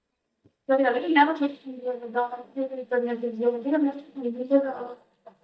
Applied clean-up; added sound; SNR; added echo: neural mask model DeepFilterNet 3.